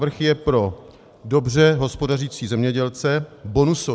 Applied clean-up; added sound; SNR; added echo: none; none; none; none.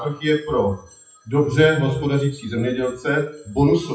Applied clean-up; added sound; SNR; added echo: classical method WPE with log-MMSE.